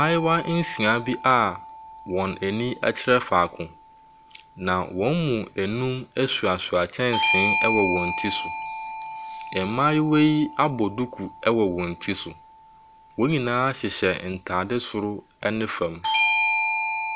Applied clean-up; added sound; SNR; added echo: none; Bell / Doorbell; 6 dB; none.